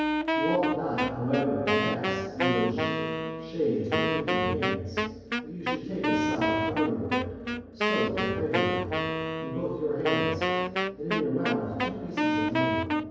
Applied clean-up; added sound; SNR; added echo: none; Wind instrument, woodwind instrument; -2 dB; reverberation time 2.2 s.